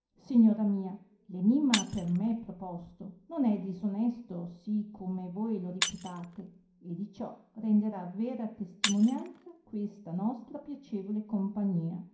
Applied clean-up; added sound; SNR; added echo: none; Shatter; 11 dB; reverberation time 0.5 s.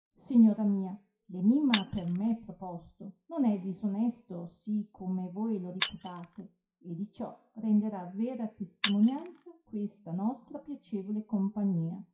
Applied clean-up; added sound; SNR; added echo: classical method WPE with log-MMSE.